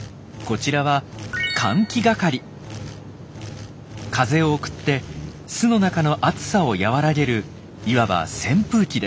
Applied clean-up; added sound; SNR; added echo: none; none; none; none.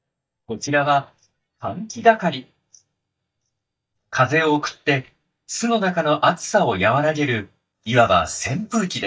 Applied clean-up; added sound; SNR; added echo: neural mask model DeepFilterNet 3.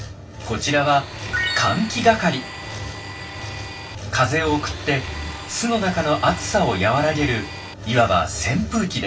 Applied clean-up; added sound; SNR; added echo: none; Domestic sounds, home sounds; 14 dB; reverberation time 0.2 s.